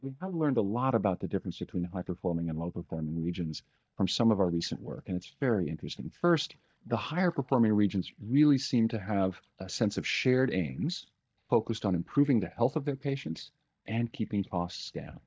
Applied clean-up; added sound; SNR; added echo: neural mask model DeepFilterNet 3.